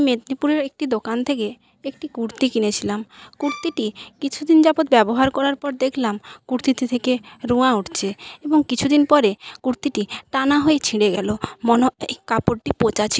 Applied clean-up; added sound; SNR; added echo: none; Bowed string instrument; 17 dB; none.